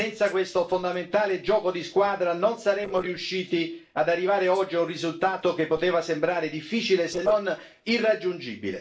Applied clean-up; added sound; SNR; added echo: neural separator model SepFormer DNS4.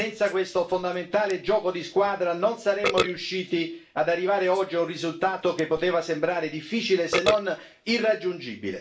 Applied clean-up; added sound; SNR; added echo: none; Burping, eructation; 11 dB; reverberation time 0.3 s.